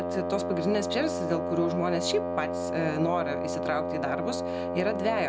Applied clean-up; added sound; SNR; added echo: none; Wind instrument, woodwind instrument; 0 dB; none.